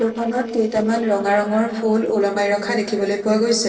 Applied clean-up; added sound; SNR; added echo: neural separator model SepFormer DNS4.